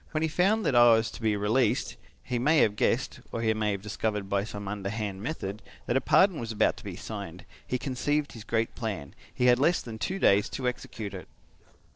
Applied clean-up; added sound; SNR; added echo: neural separator model SepFormer DNS4.